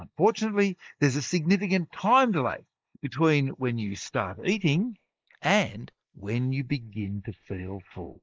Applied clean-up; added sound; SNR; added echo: neural mask model Resemble Enhance denoiser.